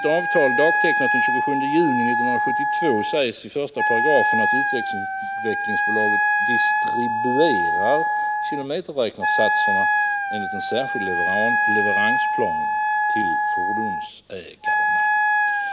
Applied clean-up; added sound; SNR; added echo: none; Wind instrument, woodwind instrument; -5 dB; none.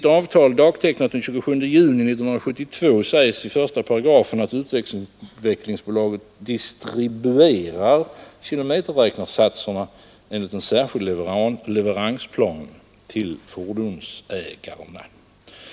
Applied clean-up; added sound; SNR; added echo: none; none; none; none.